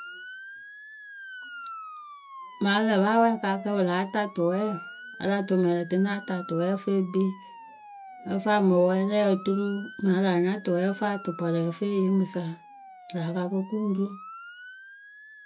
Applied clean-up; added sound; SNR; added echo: none; Motor vehicle (road) / Siren; 17 dB; none.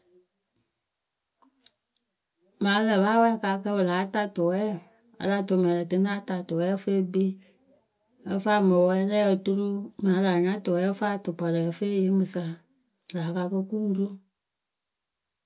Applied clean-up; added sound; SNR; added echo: none; none; none; none.